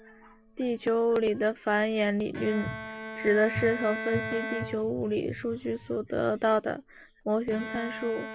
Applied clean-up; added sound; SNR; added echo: none; Bowed string instrument; 11 dB; none.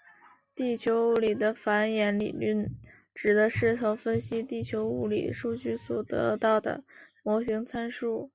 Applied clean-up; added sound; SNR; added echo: none; none; none; none.